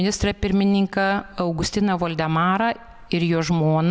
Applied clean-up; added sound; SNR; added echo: none; none; none; none.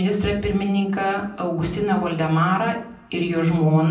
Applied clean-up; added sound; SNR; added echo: none; none; none; reverberation time 0.6 s.